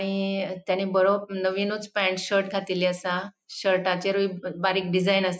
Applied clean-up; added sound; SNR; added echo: none; none; none; none.